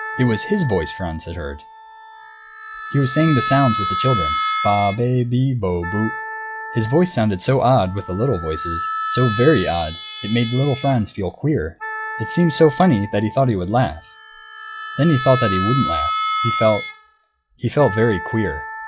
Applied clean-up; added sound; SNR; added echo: classical method log-MMSE.